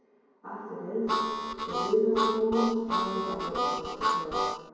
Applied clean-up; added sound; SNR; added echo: none; Harmonica; 0 dB; reverberation time 2.2 s.